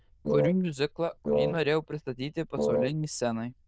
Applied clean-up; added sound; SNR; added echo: neural diffusion model UNIVERSE++.